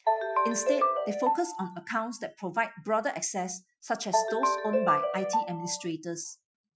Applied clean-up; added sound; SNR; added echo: classical method Wiener filter.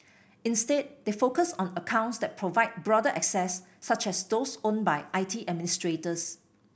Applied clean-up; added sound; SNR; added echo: none; none; none; none.